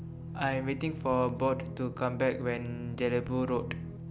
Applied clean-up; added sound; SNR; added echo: none; Guitar; 8 dB; none.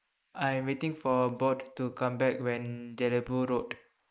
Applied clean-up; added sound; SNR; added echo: neural mask model Resemble Enhance denoiser.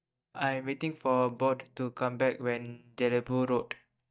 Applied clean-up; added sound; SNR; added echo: neural mask model DeepFilterNet 3.